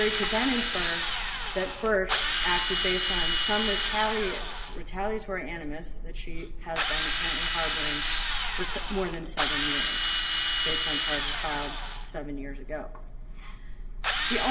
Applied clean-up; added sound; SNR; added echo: none; Drill; 0 dB; reverberation time 2.7 s.